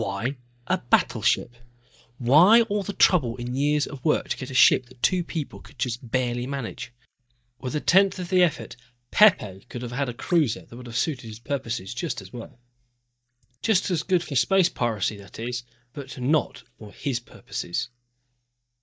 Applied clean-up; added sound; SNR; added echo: neural mask model DeepFilterNet 3.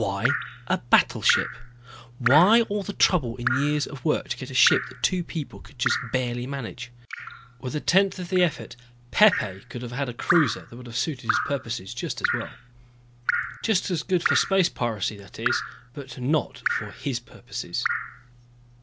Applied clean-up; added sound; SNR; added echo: none; Drip; 6 dB; none.